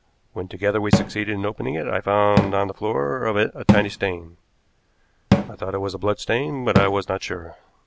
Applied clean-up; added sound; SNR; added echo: none; Cupboard open or close / Drawer open or close; 2 dB; none.